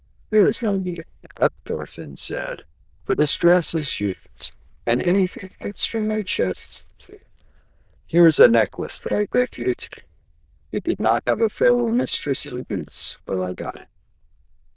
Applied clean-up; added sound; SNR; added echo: neural diffusion model UNIVERSE++.